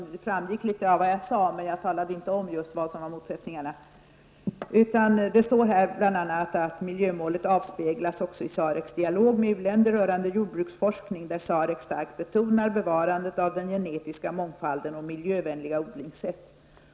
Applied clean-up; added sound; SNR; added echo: none; none; none; none.